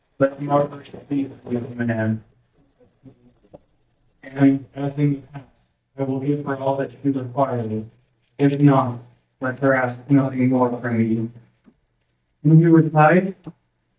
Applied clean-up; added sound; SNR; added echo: neural mask model DeepFilterNet 3.